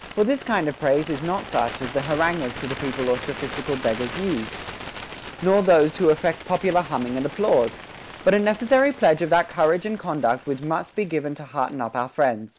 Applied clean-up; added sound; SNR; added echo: none; Bird; 14 dB; none.